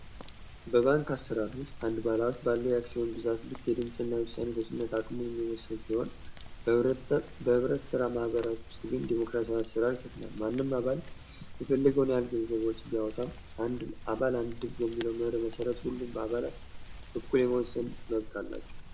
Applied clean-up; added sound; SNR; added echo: none; Rain; 13 dB; reverberation time 0.4 s.